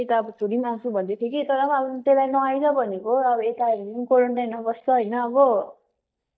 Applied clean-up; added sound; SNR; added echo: neural mask model DeepFilterNet 3.